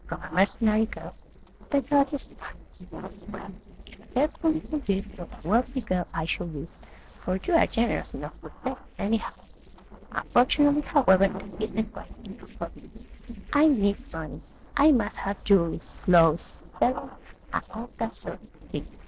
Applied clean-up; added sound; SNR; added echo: neural separator model SepFormer DNS4.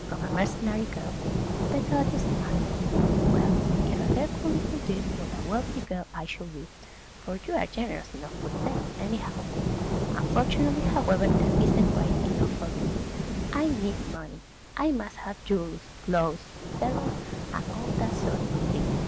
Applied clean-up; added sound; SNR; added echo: none; Rain / Thunderstorm; -4 dB; none.